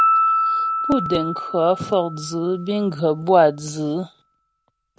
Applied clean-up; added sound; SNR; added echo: none; Piano; 3 dB; none.